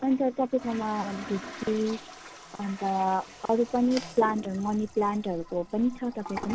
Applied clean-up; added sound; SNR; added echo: none; Toilet flush; 14 dB; none.